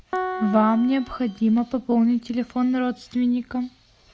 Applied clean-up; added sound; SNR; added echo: none; Piano; 12 dB; none.